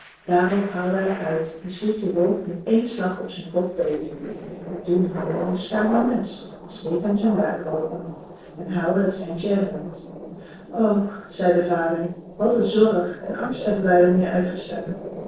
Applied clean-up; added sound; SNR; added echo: neural separator model SepFormer DNS4.